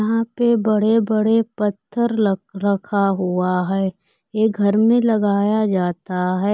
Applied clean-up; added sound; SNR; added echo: none; none; none; none.